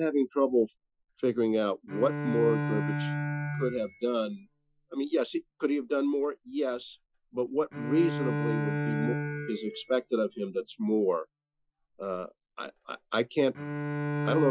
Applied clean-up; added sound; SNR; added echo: classical method Wiener filter.